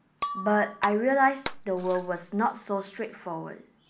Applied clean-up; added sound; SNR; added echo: none; Shatter; 13 dB; none.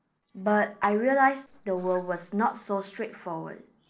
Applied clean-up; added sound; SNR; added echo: neural separator model SepFormer DNS4.